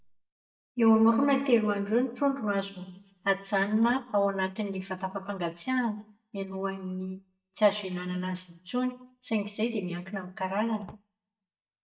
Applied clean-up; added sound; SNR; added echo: neural mask model DeepFilterNet 3.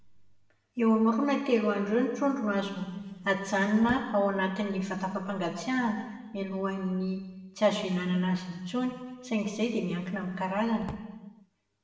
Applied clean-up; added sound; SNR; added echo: none; Drawer open or close; 18 dB; reverberation time 1.2 s.